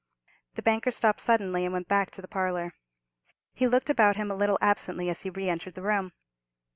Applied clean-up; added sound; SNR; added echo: none; none; none; none.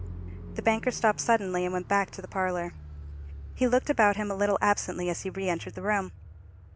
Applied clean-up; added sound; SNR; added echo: none; Bowed string instrument + Car; 14 dB; none.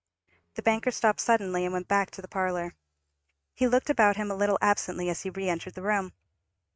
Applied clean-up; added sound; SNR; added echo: neural mask model RNNoise.